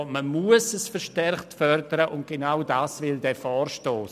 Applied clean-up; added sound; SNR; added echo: none; none; none; none.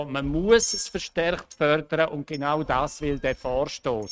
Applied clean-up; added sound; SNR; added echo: neural mask model RNNoise.